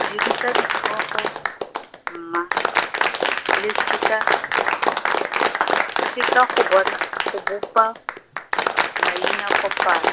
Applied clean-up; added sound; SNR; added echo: none; Applause; -4 dB; none.